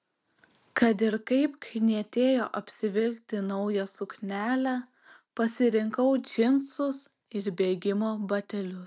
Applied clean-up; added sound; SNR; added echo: none; none; none; none.